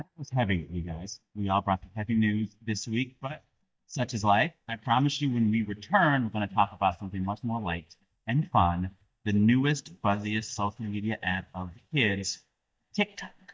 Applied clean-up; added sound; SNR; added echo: neural mask model DeepFilterNet 3.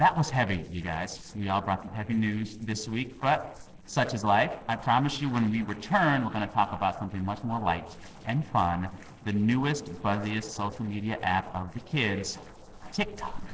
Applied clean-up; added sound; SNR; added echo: neural separator model SepFormer DNS4.